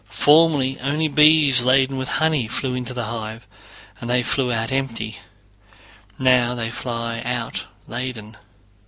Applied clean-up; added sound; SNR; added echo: none; none; none; none.